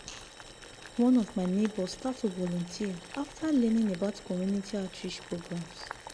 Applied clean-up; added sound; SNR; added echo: none; Boiling; 16 dB; none.